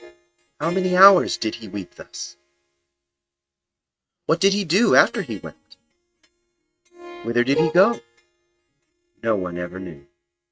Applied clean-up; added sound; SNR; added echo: neural mask model RNNoise.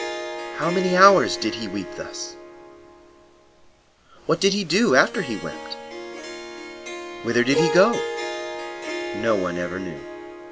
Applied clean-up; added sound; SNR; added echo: none; Harp; 7 dB; none.